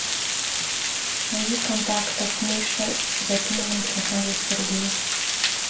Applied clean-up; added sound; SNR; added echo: none; Water; -5 dB; reverberation time 0.3 s.